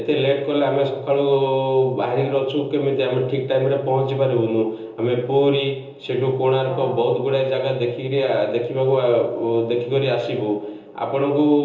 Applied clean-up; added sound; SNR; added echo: neural separator model SepFormer DNS4.